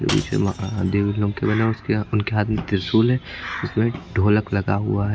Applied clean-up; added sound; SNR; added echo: none; Shatter / Crushing; 17 dB; none.